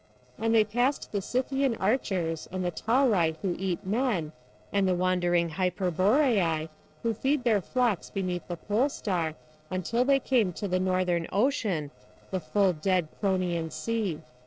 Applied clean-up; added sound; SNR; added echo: neural separator model SepFormer DNS4.